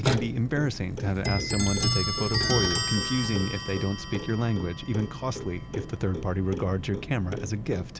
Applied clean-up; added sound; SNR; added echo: none; Clock; 3 dB; none.